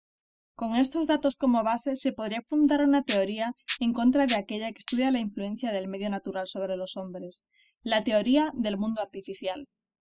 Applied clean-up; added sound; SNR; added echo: classical method spectral subtraction.